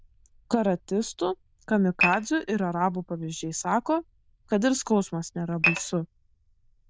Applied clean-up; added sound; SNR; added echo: neural diffusion model UNIVERSE++.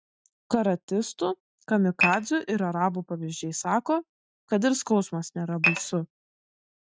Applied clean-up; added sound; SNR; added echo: neural mask model RNNoise.